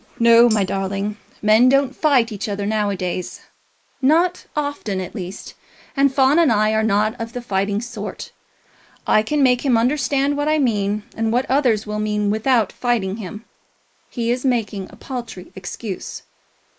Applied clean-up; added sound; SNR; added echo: neural mask model Resemble Enhance denoiser.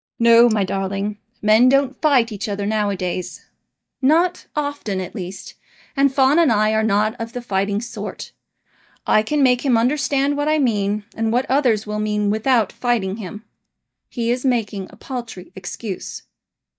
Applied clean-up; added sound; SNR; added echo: neural mask model DeepFilterNet 3.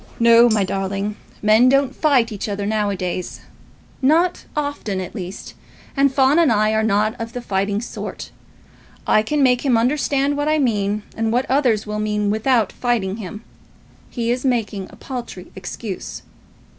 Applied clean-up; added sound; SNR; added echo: none; Tambourine; 18 dB; none.